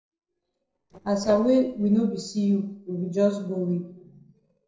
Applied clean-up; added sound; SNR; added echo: neural separator model SepFormer DNS4.